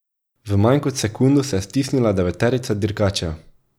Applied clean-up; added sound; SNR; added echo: none; none; none; none.